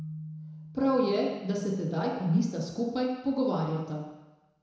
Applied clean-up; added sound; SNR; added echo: none; Keyboard (musical); 18 dB; reverberation time 1.0 s.